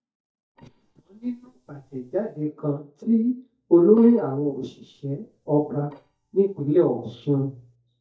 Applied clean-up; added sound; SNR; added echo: neural mask model DeepFilterNet 3.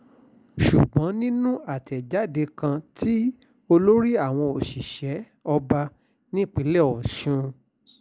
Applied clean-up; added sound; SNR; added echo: none; none; none; none.